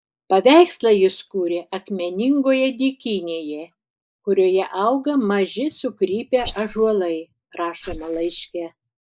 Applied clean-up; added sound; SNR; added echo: neural mask model Resemble Enhance denoiser.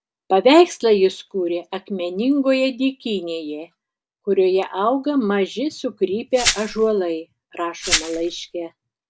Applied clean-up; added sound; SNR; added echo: none; Glass; 5 dB; none.